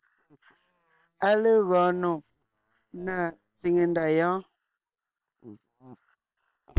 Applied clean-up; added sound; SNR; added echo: neural separator model SepFormer WHAM!.